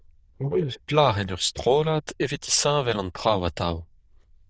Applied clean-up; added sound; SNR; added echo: neural diffusion model UNIVERSE++.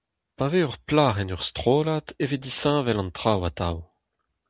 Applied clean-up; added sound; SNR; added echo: none; none; none; none.